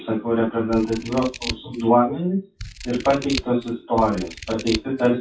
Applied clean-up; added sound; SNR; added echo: classical method WPE with log-MMSE.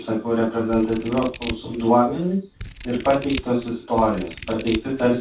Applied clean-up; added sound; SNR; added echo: none; Scissors; 13 dB; reverberation time 0.2 s.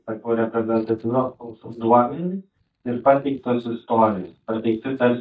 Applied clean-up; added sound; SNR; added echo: neural mask model DeepFilterNet 3.